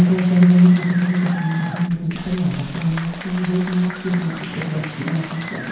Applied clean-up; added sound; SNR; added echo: none; Applause; 14 dB; reverberation time 0.9 s.